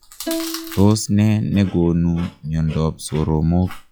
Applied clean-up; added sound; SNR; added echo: classical method log-MMSE.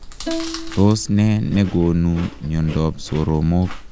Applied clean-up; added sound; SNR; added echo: none; Bowed string instrument + Chewing, mastication; 11 dB; none.